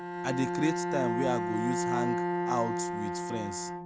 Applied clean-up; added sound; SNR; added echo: none; Bowed string instrument; -1 dB; none.